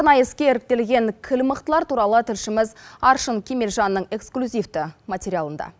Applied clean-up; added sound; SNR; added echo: none; none; none; none.